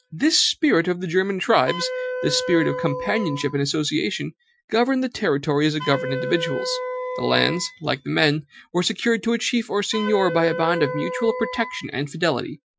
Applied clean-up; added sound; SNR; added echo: classical method Wiener filter.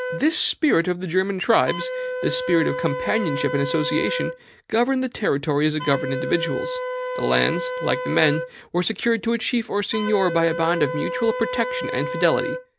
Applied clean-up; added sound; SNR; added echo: none; Wind instrument, woodwind instrument; 7 dB; none.